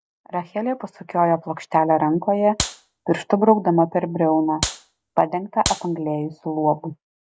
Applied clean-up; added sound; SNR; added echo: none; Clapping; 8 dB; none.